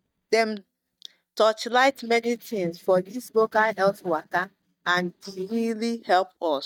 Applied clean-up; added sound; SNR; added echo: neural mask model DeepFilterNet 3.